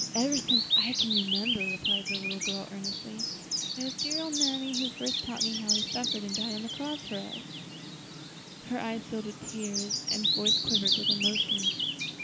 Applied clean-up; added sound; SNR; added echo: none; Bird vocalization, bird call, bird song; -5 dB; none.